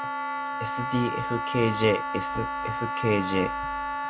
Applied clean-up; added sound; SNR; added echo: none; Wind instrument, woodwind instrument; 2 dB; none.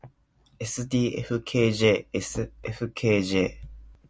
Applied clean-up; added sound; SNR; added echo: none; none; none; none.